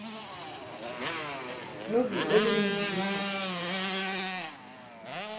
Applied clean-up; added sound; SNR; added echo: none; Motorcycle; -2 dB; reverberation time 1.9 s.